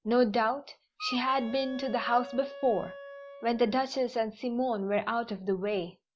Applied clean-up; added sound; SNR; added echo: none; Wind instrument, woodwind instrument; 14 dB; none.